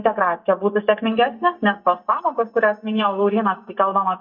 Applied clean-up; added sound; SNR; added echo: neural mask model DeepFilterNet 3.